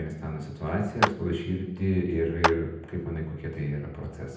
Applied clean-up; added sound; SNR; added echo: none; Clapping; 3 dB; reverberation time 0.9 s.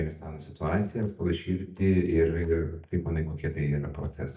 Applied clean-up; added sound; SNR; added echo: neural mask model DeepFilterNet 3.